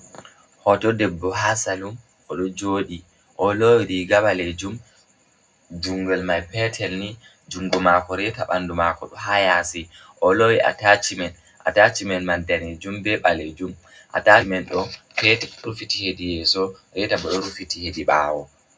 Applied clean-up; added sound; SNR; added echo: none; none; none; reverberation time 0.3 s.